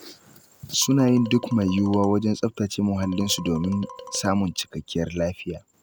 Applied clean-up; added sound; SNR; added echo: none; Marimba, xylophone; 18 dB; none.